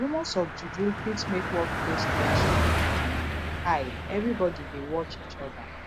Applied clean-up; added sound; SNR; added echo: none; Car passing by; -2 dB; none.